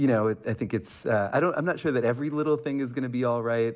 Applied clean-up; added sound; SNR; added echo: none; none; none; none.